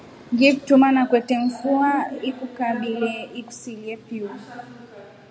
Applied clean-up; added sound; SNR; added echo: none; none; none; none.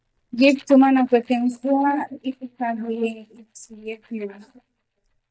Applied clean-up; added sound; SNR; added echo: neural mask model DeepFilterNet 3.